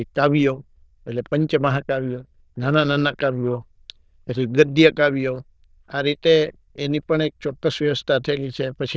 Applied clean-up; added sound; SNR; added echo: neural diffusion model UNIVERSE++.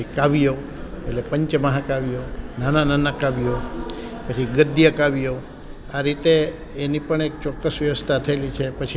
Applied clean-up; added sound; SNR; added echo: none; Gull, seagull; 15 dB; none.